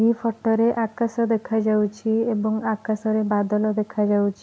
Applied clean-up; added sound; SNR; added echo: none; none; none; none.